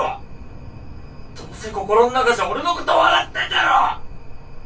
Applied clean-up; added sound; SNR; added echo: none; Thunder; 13 dB; reverberation time 0.1 s.